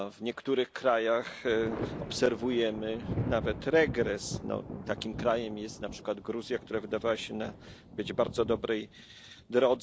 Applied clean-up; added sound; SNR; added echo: none; Thunder; 10 dB; none.